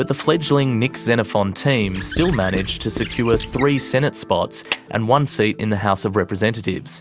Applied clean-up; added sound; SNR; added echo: none; Squeak / Writing + Clapping; 10 dB; none.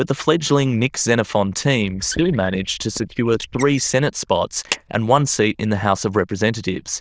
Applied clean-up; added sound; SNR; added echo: neural diffusion model UNIVERSE++.